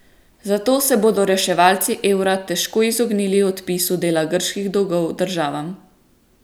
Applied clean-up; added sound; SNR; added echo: none; none; none; none.